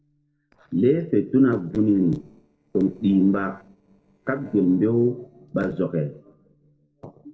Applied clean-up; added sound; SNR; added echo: neural separator model SepFormer DNS4.